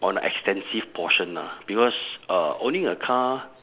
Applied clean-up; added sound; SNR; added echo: none; none; none; none.